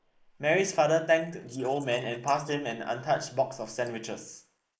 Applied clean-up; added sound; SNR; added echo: neural mask model Resemble Enhance denoiser.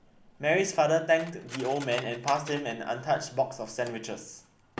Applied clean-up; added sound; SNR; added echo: none; Cutlery, silverware; 17 dB; none.